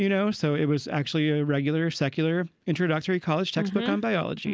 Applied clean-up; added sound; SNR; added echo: none; none; none; none.